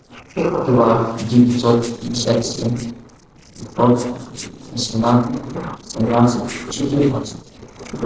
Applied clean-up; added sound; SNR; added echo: neural separator model SepFormer DNS4.